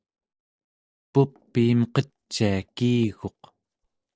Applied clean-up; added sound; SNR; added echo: neural mask model DeepFilterNet 3.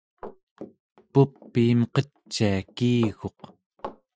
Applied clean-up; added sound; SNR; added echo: classical method Wiener filter.